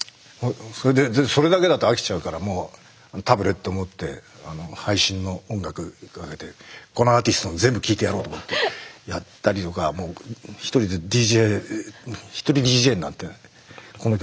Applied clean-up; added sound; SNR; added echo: none; none; none; none.